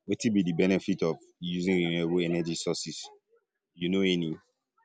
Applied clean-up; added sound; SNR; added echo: none; none; none; none.